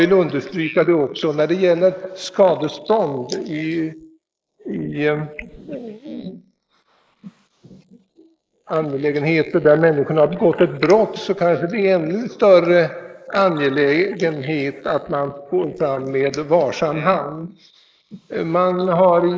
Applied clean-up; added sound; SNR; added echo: neural mask model Resemble Enhance denoiser.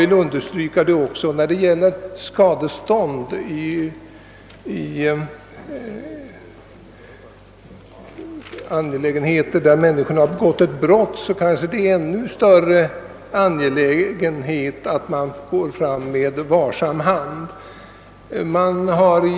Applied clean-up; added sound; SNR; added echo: none; none; none; none.